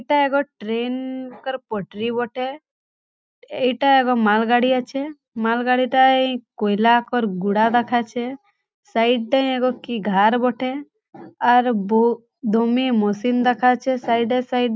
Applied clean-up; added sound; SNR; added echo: none; none; none; none.